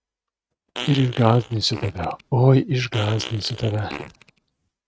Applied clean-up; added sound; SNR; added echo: neural mask model RNNoise.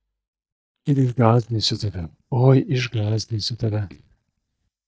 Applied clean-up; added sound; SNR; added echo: neural mask model DeepFilterNet 3.